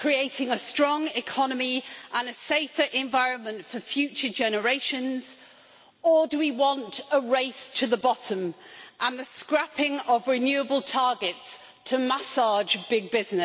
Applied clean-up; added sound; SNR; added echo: none; none; none; none.